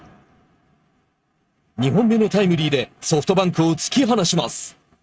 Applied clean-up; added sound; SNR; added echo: neural mask model RNNoise.